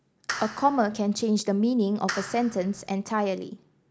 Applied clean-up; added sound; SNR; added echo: none; Clapping; 12 dB; none.